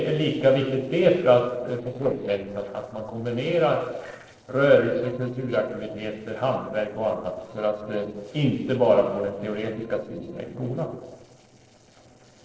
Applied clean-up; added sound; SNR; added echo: neural separator model SepFormer DNS4.